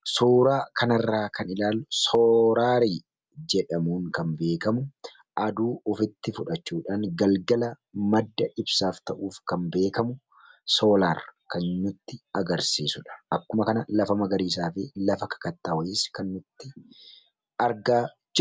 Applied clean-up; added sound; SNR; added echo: none; none; none; none.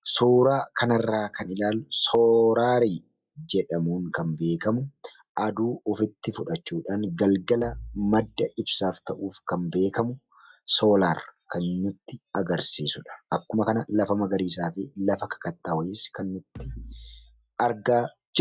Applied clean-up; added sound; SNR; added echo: classical method log-MMSE.